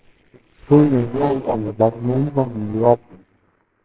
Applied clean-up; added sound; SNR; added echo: neural separator model SepFormer WHAMR!.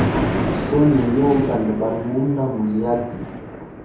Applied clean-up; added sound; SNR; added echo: none; Thunder; 4 dB; reverberation time 0.6 s.